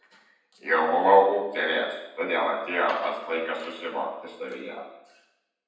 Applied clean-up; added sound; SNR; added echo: none; none; none; reverberation time 0.9 s.